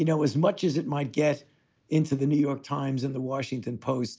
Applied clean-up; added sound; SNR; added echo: none; none; none; none.